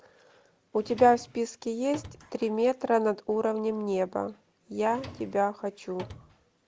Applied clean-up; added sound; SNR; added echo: none; Drawer open or close; 18 dB; none.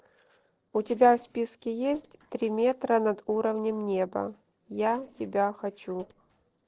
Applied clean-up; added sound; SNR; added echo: neural separator model SepFormer DNS4.